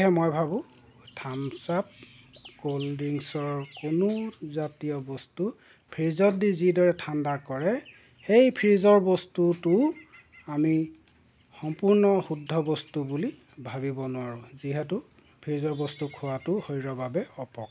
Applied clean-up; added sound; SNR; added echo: none; none; none; none.